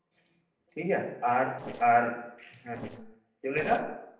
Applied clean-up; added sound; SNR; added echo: neural separator model SepFormer DNS4.